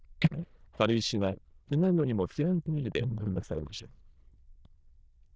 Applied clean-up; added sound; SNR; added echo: neural diffusion model UNIVERSE++.